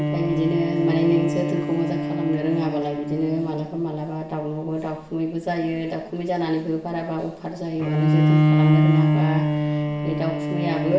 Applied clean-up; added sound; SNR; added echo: none; Bowed string instrument; -2 dB; reverberation time 0.7 s.